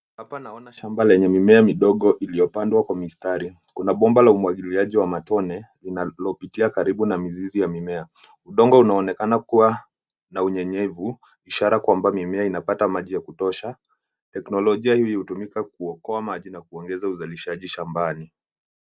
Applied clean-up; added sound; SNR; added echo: none; none; none; none.